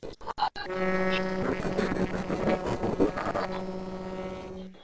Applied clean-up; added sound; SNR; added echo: neural separator model SepFormer DNS4.